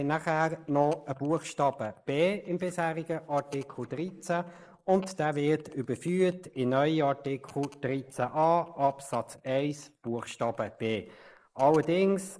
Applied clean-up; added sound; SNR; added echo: neural mask model Resemble Enhance denoiser.